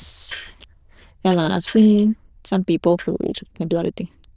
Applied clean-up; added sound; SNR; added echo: neural diffusion model UNIVERSE++.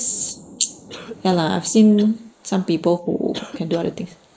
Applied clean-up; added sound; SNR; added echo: neural mask model Resemble Enhance denoiser.